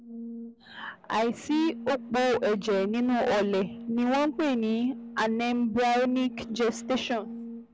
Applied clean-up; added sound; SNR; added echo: none; Brass instrument; 14 dB; none.